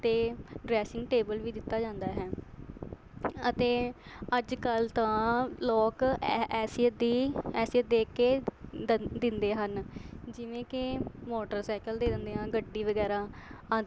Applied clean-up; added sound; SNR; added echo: none; Bowed string instrument; 11 dB; none.